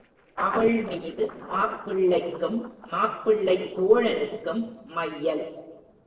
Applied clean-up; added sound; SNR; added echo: neural separator model SepFormer DNS4.